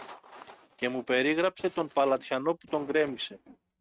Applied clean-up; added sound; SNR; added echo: neural mask model RNNoise.